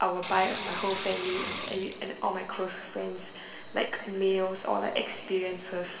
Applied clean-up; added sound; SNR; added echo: none; Sink (filling or washing) / Water; 7 dB; reverberation time 2.3 s.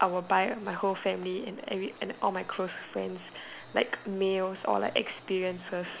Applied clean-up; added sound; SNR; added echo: none; none; none; none.